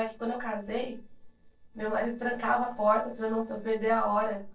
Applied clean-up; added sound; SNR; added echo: neural separator model SepFormer DNS4.